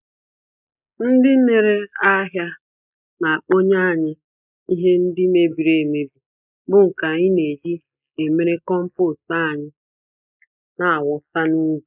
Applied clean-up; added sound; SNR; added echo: neural mask model Resemble Enhance denoiser.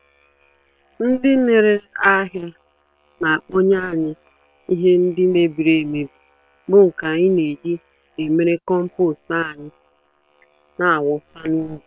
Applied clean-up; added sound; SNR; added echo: neural separator model SepFormer WHAM!.